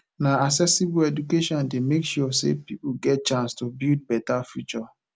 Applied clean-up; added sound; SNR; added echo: none; none; none; none.